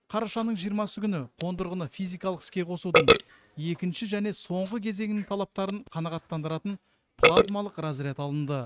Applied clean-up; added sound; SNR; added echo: neural mask model RNNoise.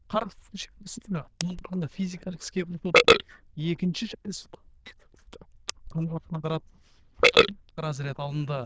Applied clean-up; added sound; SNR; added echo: neural diffusion model UNIVERSE++.